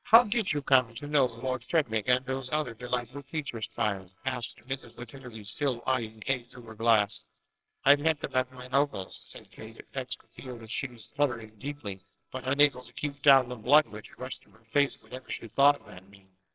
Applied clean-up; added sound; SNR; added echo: neural separator model SepFormer WHAMR!.